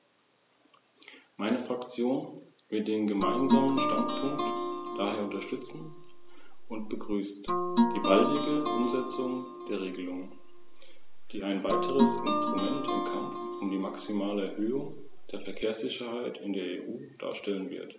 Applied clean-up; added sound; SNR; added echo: none; Guitar; -1 dB; none.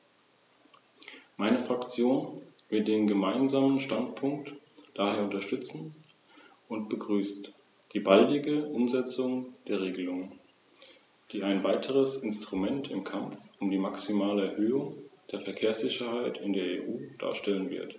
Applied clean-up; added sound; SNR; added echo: none; none; none; none.